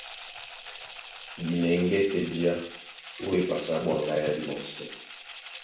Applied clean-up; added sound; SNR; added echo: none; Rattle (instrument); 7 dB; reverberation time 0.7 s.